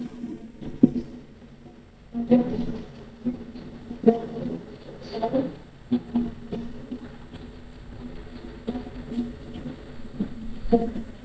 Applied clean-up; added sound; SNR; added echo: neural mask model DeepFilterNet 3.